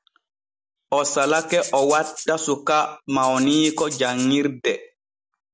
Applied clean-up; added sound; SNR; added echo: none; Rattle (instrument); 12 dB; none.